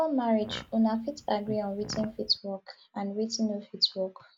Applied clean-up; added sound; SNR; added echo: none; Fart; 14 dB; none.